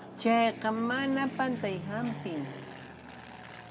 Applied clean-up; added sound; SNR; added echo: none; Fixed-wing aircraft, airplane; 10 dB; none.